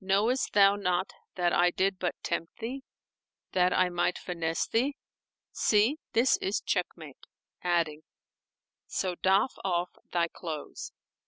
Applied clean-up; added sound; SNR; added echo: none; none; none; none.